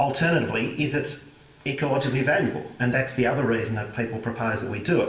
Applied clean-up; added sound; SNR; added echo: none; none; none; reverberation time 0.9 s.